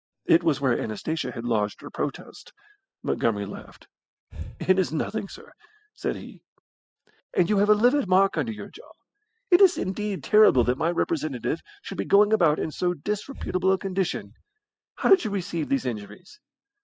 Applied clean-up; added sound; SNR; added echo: classical method spectral subtraction.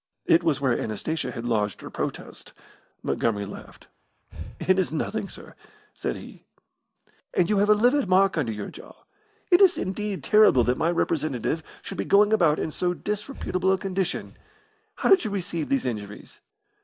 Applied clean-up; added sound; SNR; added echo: none; Breathing; 17 dB; none.